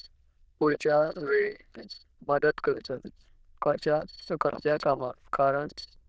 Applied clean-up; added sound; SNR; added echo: neural diffusion model UNIVERSE++.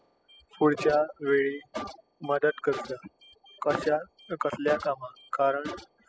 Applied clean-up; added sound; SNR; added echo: classical method spectral subtraction.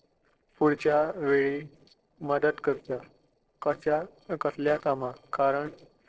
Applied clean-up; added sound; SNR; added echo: neural separator model SepFormer DNS4.